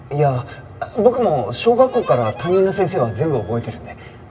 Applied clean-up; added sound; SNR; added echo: none; Harmonica; 18 dB; reverberation time 2.5 s.